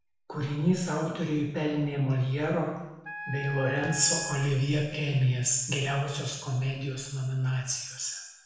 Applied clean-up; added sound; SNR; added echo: none; Wind instrument, woodwind instrument; 11 dB; reverberation time 0.9 s.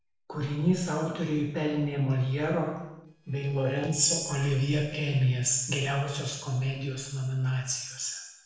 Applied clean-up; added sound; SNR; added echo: neural separator model SepFormer DNS4.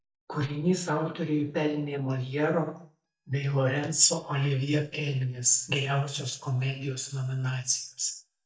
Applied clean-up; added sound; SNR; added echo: neural mask model DeepFilterNet 3.